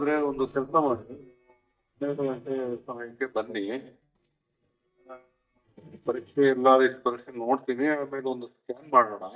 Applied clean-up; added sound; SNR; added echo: neural mask model DeepFilterNet 3.